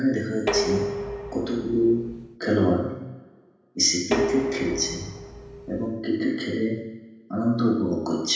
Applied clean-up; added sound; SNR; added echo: none; Dishes, pots, and pans; 5 dB; reverberation time 0.9 s.